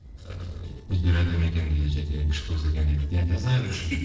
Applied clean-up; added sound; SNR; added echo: neural separator model SepFormer DNS4.